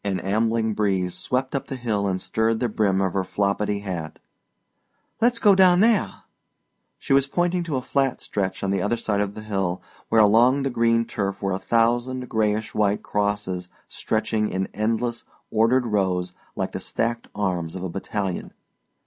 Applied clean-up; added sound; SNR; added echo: none; none; none; none.